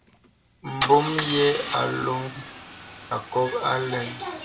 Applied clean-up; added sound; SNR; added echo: none; Idling / Engine starting / Car; 10 dB; reverberation time 0.3 s.